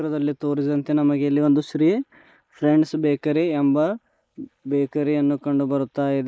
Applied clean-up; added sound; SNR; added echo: neural mask model Resemble Enhance denoiser.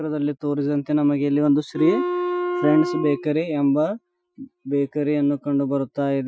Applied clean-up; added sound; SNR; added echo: classical method Wiener filter.